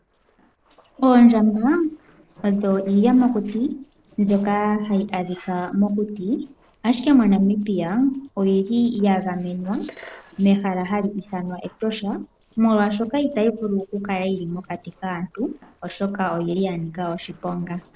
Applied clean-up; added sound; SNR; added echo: neural separator model SepFormer DNS4.